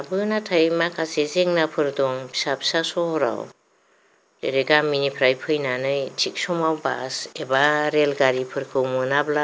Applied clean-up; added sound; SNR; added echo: none; none; none; none.